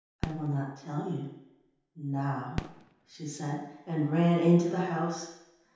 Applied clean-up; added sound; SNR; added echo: none; Fireworks; 14 dB; reverberation time 0.9 s.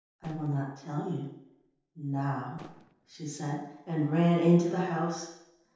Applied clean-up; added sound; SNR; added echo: neural separator model SepFormer DNS4.